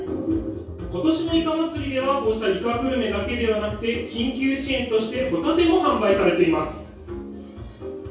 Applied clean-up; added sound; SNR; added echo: none; none; none; reverberation time 0.6 s.